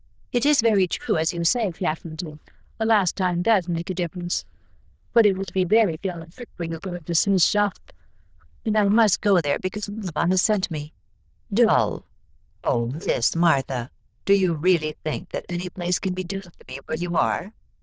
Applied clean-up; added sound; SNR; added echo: neural diffusion model UNIVERSE++.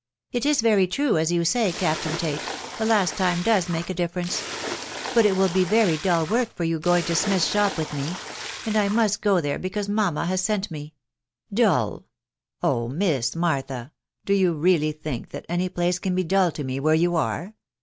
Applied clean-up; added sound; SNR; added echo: none; Splash, splatter; 10 dB; none.